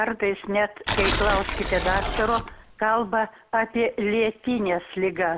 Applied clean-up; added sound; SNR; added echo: none; Tearing; 2 dB; none.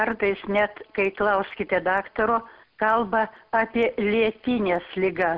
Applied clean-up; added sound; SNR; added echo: none; none; none; none.